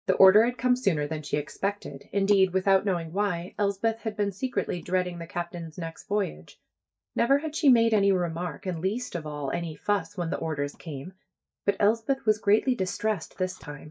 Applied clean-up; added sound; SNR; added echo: neural mask model DeepFilterNet 3.